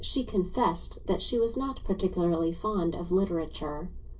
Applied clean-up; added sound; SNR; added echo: none; none; none; reverberation time 0.2 s.